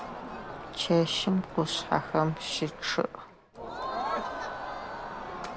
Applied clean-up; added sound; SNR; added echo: none; Crowd; 6 dB; none.